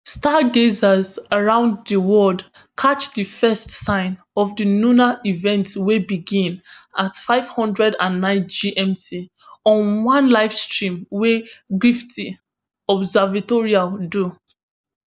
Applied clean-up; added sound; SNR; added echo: none; none; none; none.